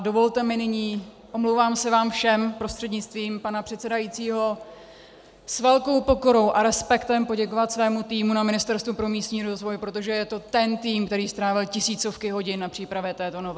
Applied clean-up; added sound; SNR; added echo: none; none; none; none.